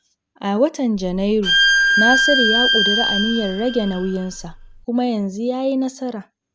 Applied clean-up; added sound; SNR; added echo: none; Bowed string instrument; -3 dB; none.